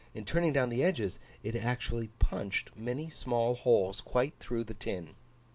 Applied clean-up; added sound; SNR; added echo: none; none; none; none.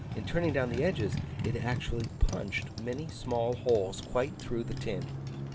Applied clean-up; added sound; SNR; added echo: none; Motorcycle; 5 dB; none.